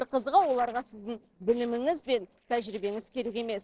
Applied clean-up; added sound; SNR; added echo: neural separator model SepFormer DNS4.